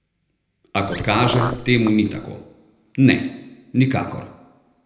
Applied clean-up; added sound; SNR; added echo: none; Car; 7 dB; reverberation time 0.7 s.